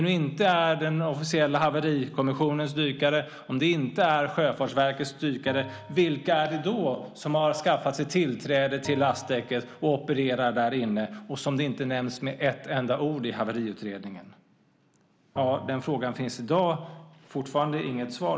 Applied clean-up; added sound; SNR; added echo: none; Bell; 20 dB; none.